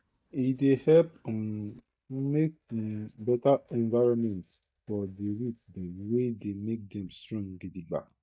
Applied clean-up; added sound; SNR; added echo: neural mask model DeepFilterNet 3.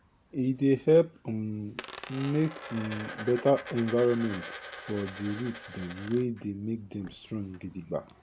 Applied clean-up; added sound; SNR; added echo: none; Coin (dropping); 15 dB; none.